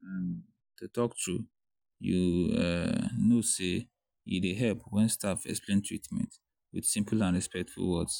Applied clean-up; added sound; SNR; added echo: none; none; none; none.